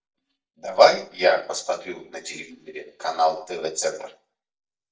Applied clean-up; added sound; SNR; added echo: neural mask model DeepFilterNet 3.